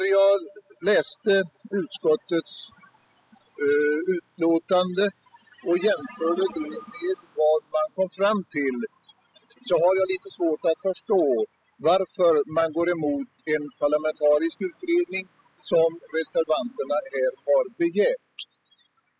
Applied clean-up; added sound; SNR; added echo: classical method spectral subtraction.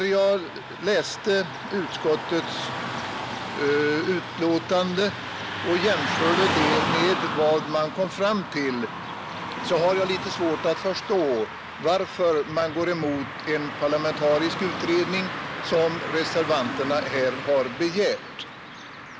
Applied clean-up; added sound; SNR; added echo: none; Car passing by / Traffic noise, roadway noise; 6 dB; none.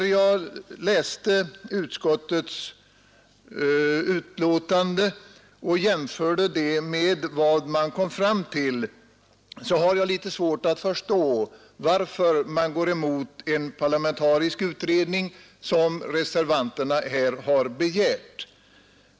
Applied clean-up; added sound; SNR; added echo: none; none; none; none.